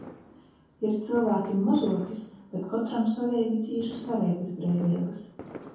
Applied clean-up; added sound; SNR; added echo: none; Fireworks; 17 dB; reverberation time 0.6 s.